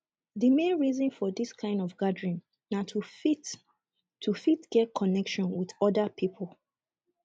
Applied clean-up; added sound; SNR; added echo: none; none; none; none.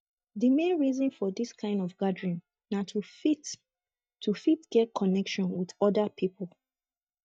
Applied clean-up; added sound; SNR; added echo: neural mask model DeepFilterNet 3.